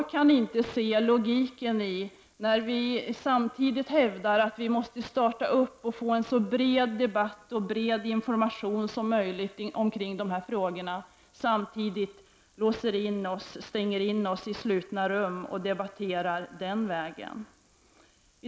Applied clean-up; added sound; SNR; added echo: none; none; none; none.